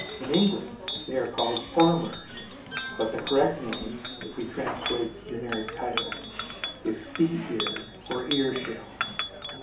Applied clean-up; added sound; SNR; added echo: none; Chink, clink; 5 dB; reverberation time 0.7 s.